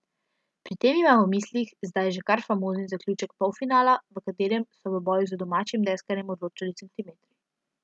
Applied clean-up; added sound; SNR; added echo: none; none; none; none.